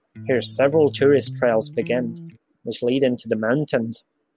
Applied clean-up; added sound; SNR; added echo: none; Electric guitar; 14 dB; none.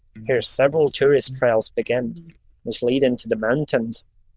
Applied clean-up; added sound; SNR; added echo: neural diffusion model UNIVERSE++.